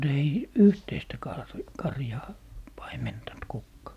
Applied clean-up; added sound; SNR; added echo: none; none; none; none.